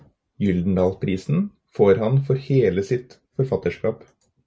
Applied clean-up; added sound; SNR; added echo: none; none; none; none.